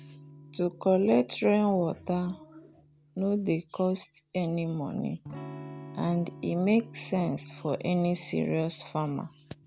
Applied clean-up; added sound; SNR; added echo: none; Electric guitar / Strum; 19 dB; none.